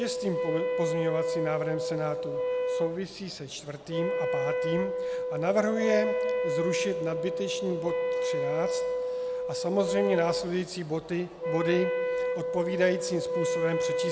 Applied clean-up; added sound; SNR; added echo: none; Wind instrument, woodwind instrument; -1 dB; none.